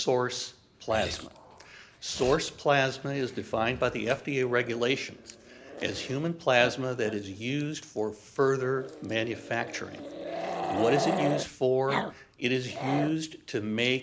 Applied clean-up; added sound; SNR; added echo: none; Growling; 9 dB; none.